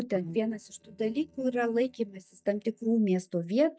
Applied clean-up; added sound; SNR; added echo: neural mask model DeepFilterNet 3.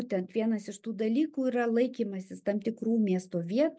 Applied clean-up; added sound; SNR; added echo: none; none; none; none.